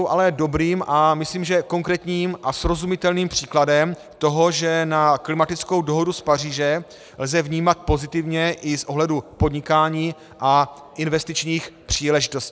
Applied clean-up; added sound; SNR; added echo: none; none; none; none.